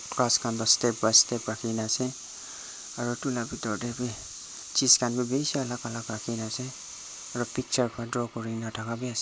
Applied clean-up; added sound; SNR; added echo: neural mask model Resemble Enhance denoiser.